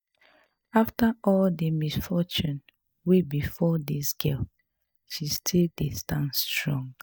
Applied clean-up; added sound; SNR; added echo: neural mask model DeepFilterNet 3.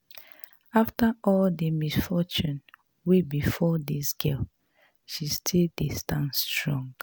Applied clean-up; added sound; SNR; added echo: none; none; none; none.